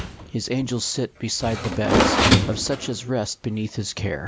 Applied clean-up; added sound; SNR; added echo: none; Door; -2 dB; none.